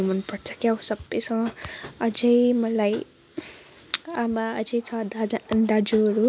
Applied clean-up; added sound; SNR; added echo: none; none; none; none.